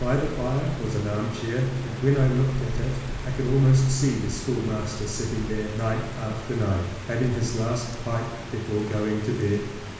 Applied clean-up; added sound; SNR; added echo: none; Rain; 8 dB; reverberation time 1.1 s.